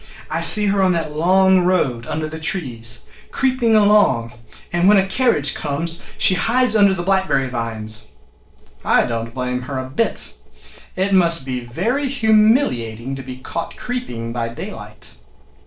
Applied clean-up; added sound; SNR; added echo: neural separator model SepFormer DNS4.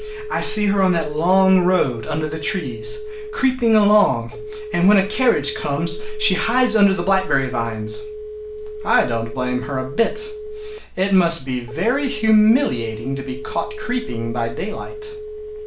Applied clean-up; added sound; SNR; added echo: none; Telephone; 12 dB; reverberation time 0.3 s.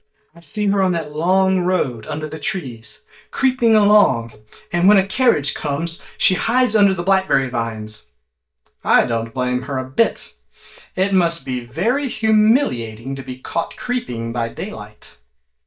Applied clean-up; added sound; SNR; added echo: neural mask model DeepFilterNet 3.